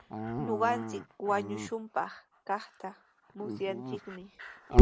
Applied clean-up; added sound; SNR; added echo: none; Dog; -5 dB; none.